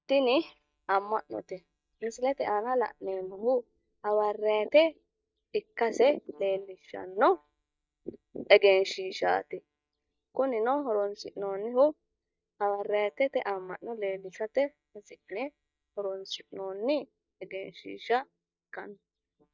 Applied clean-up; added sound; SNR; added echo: neural mask model DeepFilterNet 3.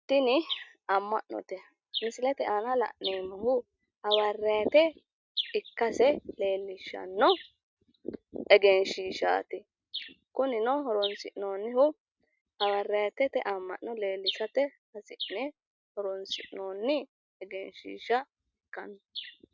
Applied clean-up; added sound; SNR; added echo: none; none; none; none.